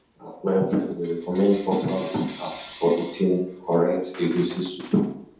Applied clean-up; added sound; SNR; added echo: none; Coin (dropping) / Bell; 18 dB; reverberation time 0.8 s.